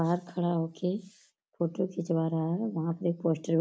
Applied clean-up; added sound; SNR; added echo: none; none; none; none.